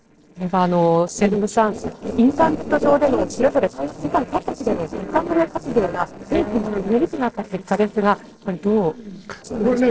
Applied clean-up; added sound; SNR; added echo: neural separator model SepFormer DNS4.